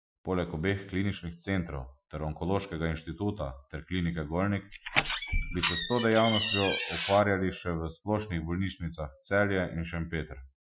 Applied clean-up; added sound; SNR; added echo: classical method Wiener filter.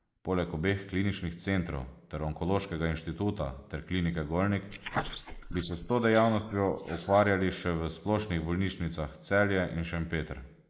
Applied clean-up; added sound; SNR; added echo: neural mask model Resemble Enhance denoiser.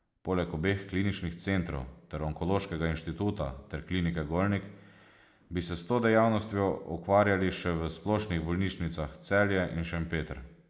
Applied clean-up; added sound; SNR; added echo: none; none; none; none.